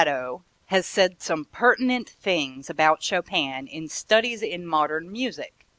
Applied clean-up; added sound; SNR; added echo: none; none; none; none.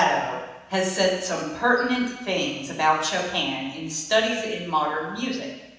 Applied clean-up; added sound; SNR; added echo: none; none; none; reverberation time 1.1 s.